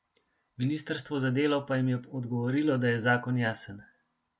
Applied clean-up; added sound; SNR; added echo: none; none; none; none.